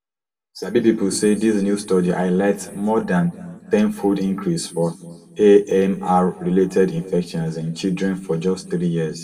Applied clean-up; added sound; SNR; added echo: none; none; none; reverberation time 1.6 s.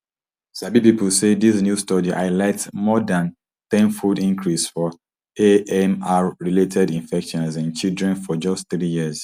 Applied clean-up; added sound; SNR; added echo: none; none; none; none.